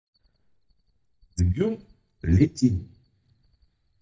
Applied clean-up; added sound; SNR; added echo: neural mask model DeepFilterNet 3.